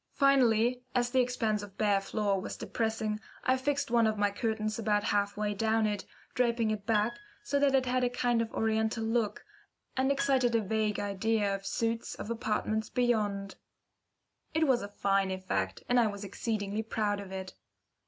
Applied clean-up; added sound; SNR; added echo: none; Piano; 15 dB; none.